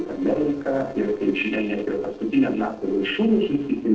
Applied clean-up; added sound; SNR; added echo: neural separator model SepFormer DNS4.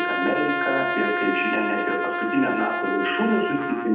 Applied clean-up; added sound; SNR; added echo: none; Trumpet; 1 dB; reverberation time 0.8 s.